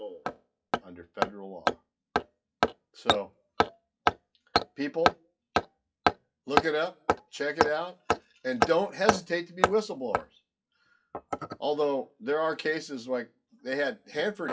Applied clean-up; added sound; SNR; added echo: classical method WPE with log-MMSE.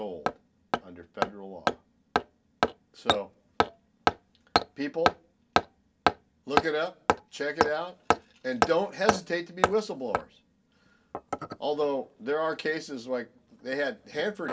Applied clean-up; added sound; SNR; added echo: none; Hammer; -2 dB; reverberation time 0.2 s.